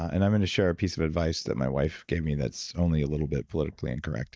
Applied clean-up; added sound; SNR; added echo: neural mask model DeepFilterNet 3.